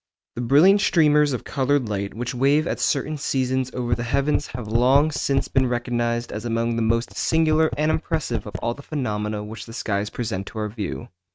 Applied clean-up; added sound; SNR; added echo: neural mask model RNNoise.